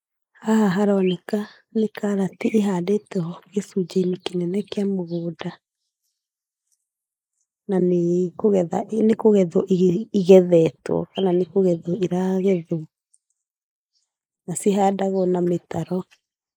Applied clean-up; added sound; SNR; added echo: neural mask model Resemble Enhance denoiser.